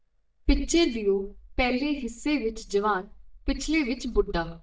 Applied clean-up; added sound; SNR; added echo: neural mask model DeepFilterNet 3.